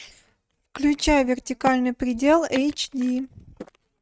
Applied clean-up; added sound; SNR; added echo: neural mask model RNNoise.